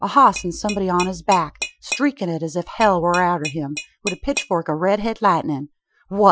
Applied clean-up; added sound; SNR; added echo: classical method Wiener filter.